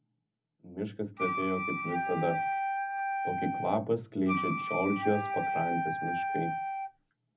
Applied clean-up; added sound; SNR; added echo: none; Wind instrument, woodwind instrument; -1 dB; reverberation time 0.4 s.